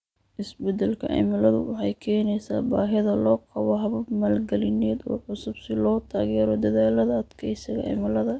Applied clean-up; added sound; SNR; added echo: none; none; none; none.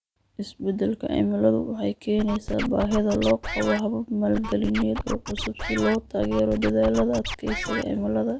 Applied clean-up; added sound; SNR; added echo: none; Scratching (performance technique); 7 dB; none.